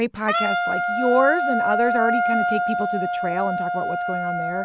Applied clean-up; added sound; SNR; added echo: none; Wind instrument, woodwind instrument; -2 dB; none.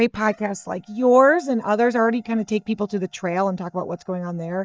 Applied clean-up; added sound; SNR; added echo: neural mask model DeepFilterNet 3.